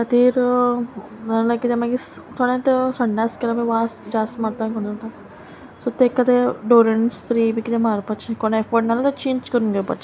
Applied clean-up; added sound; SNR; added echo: none; none; none; none.